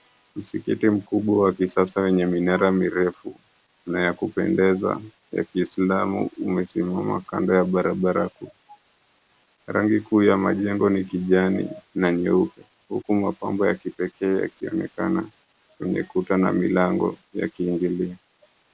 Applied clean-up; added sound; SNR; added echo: none; none; none; none.